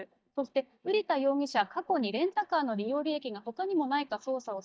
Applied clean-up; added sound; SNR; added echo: neural mask model DeepFilterNet 3.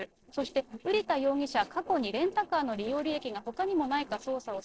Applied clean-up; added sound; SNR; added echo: neural separator model SepFormer DNS4.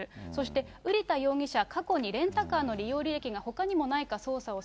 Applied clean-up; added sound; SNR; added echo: none; none; none; none.